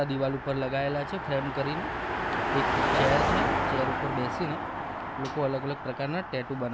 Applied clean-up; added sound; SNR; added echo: none; Car passing by; -1 dB; none.